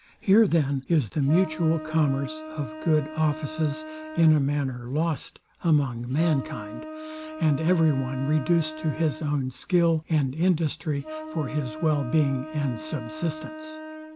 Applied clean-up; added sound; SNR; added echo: none; Wind instrument, woodwind instrument; 13 dB; none.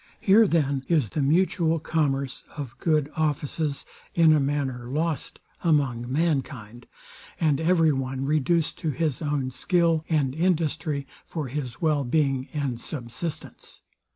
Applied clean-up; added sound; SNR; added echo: none; none; none; none.